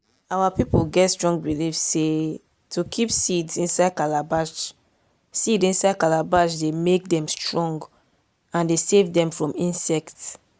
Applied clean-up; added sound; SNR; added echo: none; none; none; none.